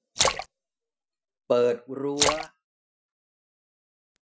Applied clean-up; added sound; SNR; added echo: classical method Wiener filter.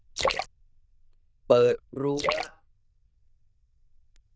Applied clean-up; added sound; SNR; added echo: neural diffusion model UNIVERSE++.